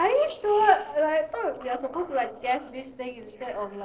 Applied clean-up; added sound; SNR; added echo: neural separator model SepFormer DNS4.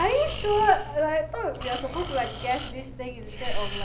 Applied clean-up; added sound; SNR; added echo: none; Breathing; 6 dB; reverberation time 0.5 s.